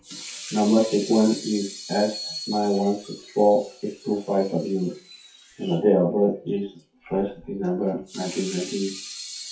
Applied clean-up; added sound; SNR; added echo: classical method WPE with log-MMSE.